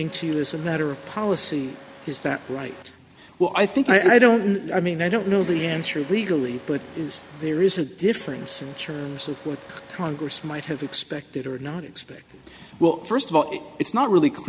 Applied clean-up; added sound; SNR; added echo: none; Domestic sounds, home sounds; 19 dB; none.